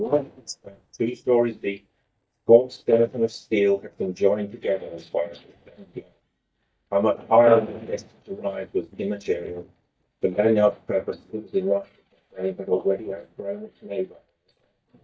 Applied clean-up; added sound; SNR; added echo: neural mask model DeepFilterNet 3.